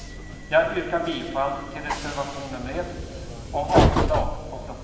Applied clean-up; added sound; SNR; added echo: none; Train; 0 dB; reverberation time 1.7 s.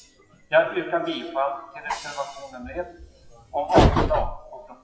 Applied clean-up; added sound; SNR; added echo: classical method WPE with log-MMSE.